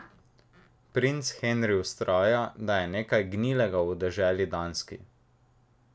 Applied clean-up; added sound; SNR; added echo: none; none; none; none.